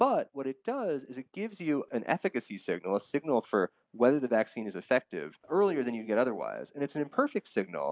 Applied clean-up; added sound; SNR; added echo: none; none; none; none.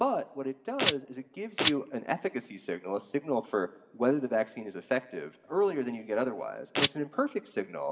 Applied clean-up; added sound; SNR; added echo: none; Domestic sounds, home sounds; -3 dB; reverberation time 1.2 s.